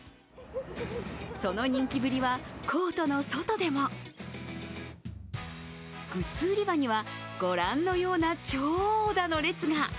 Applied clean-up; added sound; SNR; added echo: none; none; none; none.